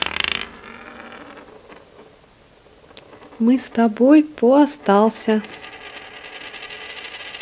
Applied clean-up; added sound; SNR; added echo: none; Coin (dropping); 13 dB; none.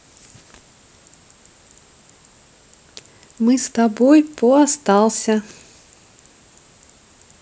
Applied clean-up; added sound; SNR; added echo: none; none; none; none.